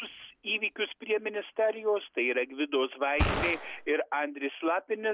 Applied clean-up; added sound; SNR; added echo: none; Gunshot, gunfire; 0 dB; none.